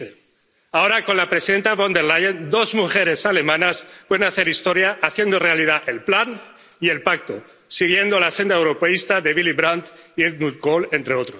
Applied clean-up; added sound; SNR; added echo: none; none; none; none.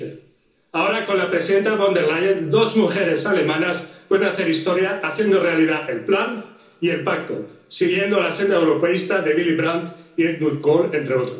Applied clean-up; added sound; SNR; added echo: none; none; none; reverberation time 0.7 s.